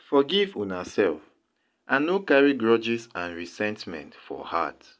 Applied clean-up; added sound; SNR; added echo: none; none; none; none.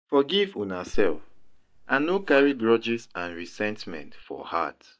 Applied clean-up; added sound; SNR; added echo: neural mask model DeepFilterNet 3.